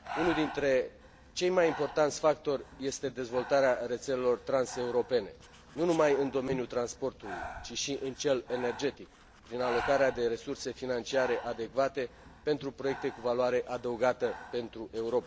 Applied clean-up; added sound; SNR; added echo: none; Breathing; 13 dB; none.